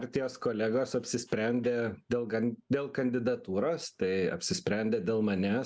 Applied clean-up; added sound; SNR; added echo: none; none; none; none.